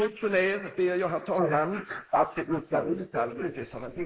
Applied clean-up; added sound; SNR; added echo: neural mask model Resemble Enhance denoiser.